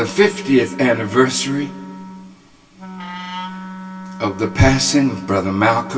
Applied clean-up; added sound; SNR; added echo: none; Wind instrument, woodwind instrument; 14 dB; reverberation time 0.2 s.